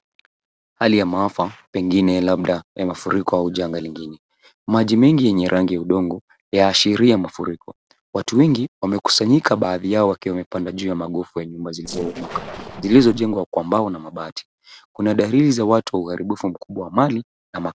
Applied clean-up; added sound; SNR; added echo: neural separator model SepFormer DNS4.